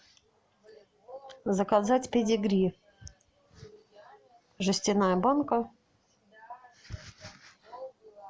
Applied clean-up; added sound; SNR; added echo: none; none; none; none.